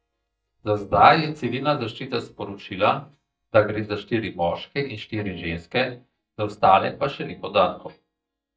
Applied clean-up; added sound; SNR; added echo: neural mask model DeepFilterNet 3.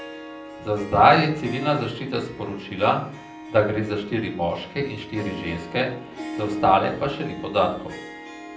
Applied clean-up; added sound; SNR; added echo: none; Harp; 13 dB; reverberation time 0.6 s.